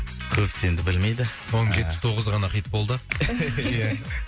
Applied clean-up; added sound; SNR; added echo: none; Finger snapping; 15 dB; none.